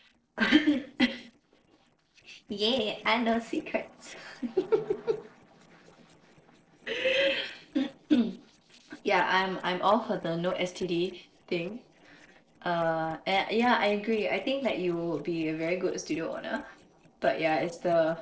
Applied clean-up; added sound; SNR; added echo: neural separator model SepFormer DNS4.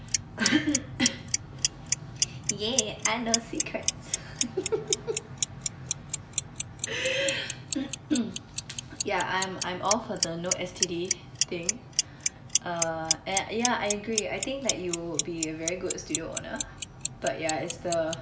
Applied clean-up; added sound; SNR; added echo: none; Clock; 1 dB; reverberation time 0.2 s.